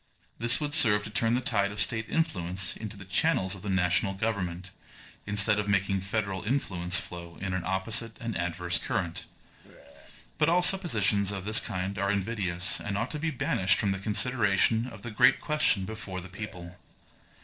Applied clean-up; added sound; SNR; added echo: neural separator model SepFormer DNS4.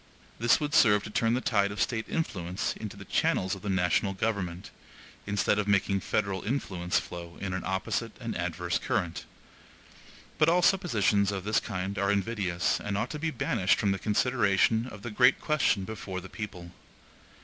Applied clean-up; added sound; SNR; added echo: none; none; none; none.